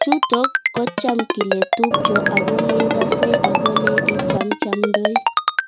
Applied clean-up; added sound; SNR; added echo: none; Vehicle + Ringtone; -4 dB; none.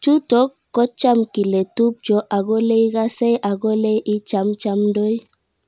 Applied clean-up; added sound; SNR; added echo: none; none; none; none.